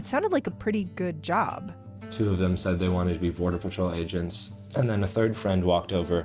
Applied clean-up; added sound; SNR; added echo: none; none; none; none.